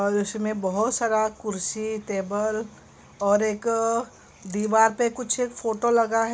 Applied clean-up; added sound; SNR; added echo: none; none; none; none.